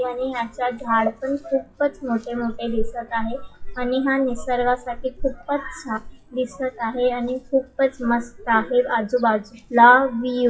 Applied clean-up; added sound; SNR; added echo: classical method WPE with log-MMSE.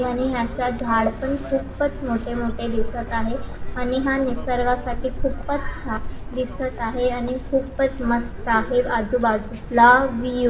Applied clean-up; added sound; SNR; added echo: none; Chirp, tweet; 6 dB; reverberation time 0.8 s.